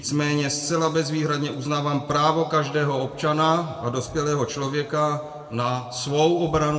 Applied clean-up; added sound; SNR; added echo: none; none; none; reverberation time 1.0 s.